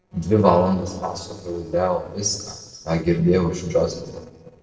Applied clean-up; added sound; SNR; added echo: neural separator model SepFormer DNS4.